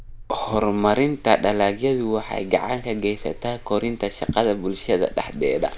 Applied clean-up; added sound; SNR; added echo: none; Liquid; 14 dB; none.